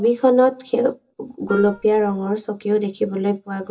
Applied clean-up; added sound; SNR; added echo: none; Wind instrument, woodwind instrument; 16 dB; reverberation time 0.2 s.